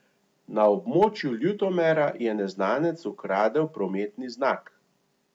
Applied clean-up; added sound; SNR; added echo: none; none; none; none.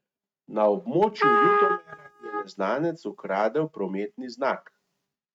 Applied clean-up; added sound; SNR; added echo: neural mask model RNNoise.